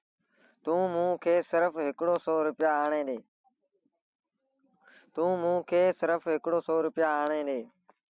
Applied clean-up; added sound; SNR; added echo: none; none; none; none.